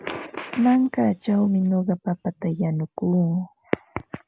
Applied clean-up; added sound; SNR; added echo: none; none; none; none.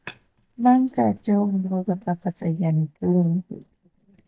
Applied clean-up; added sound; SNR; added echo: neural mask model DeepFilterNet 3.